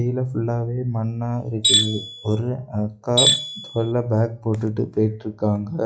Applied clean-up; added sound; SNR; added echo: classical method log-MMSE.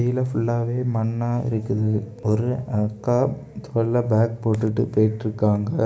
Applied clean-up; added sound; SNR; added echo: none; none; none; none.